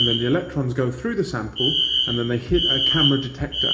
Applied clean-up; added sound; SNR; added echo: none; Alarm; 1 dB; reverberation time 0.4 s.